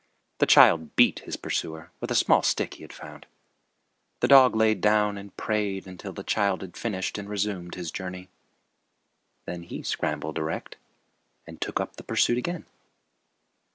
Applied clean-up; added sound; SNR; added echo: none; none; none; none.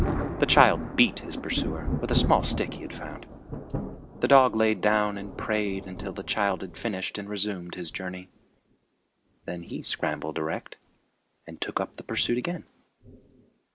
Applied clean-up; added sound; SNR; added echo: none; Thunder; 7 dB; none.